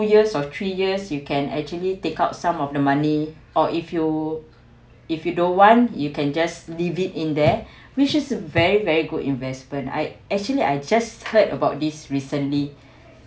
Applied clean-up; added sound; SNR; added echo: none; none; none; none.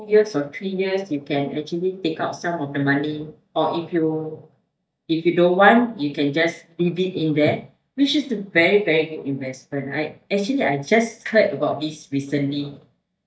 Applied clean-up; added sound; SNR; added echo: neural mask model DeepFilterNet 3.